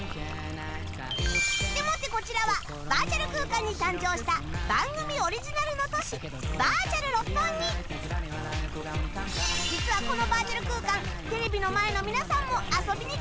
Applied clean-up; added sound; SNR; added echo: none; Stream; 9 dB; none.